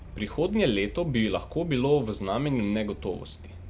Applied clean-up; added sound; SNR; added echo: none; Traffic noise, roadway noise; 15 dB; none.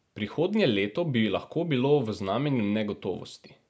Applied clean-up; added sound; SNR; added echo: none; none; none; none.